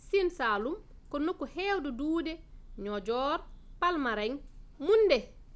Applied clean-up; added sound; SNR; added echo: none; Bird / Breathing; 18 dB; none.